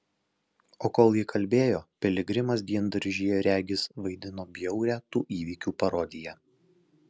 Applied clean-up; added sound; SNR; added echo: none; none; none; none.